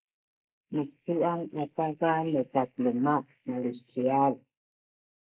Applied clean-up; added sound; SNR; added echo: neural mask model Resemble Enhance denoiser.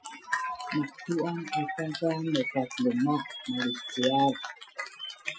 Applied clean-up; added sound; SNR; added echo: classical method Wiener filter.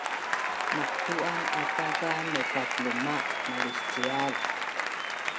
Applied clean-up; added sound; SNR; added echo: none; Applause; -5 dB; none.